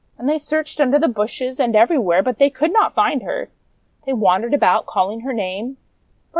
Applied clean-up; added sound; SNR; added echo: none; none; none; none.